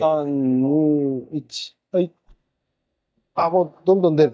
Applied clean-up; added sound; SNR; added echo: neural mask model DeepFilterNet 3.